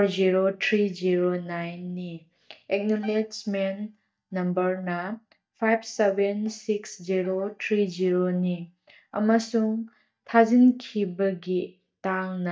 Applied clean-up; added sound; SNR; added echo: neural mask model DeepFilterNet 3.